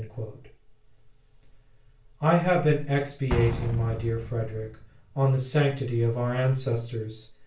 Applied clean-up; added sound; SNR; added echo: none; Explosion; 12 dB; reverberation time 0.3 s.